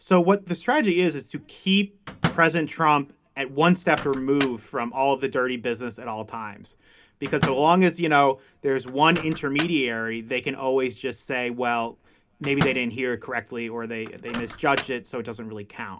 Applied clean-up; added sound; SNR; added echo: none; Microwave oven; 12 dB; reverberation time 0.3 s.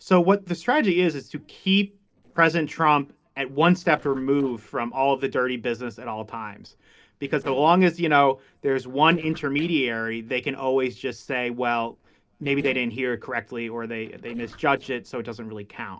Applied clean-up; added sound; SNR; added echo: neural separator model SepFormer DNS4.